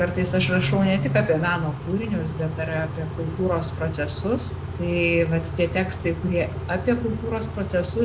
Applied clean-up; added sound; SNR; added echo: none; Idling / Accelerating, revving, vroom / Car; 5 dB; none.